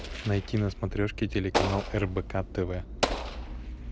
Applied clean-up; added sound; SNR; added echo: none; Explosion; 5 dB; none.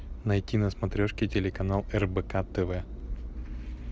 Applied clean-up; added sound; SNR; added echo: none; none; none; none.